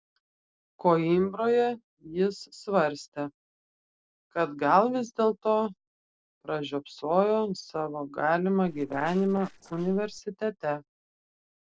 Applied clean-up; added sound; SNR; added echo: neural separator model SepFormer DNS4.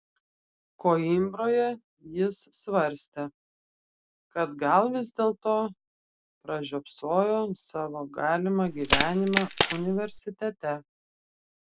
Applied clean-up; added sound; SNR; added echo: none; Crack; -2 dB; none.